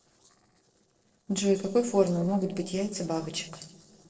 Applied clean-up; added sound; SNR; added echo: neural separator model SepFormer DNS4.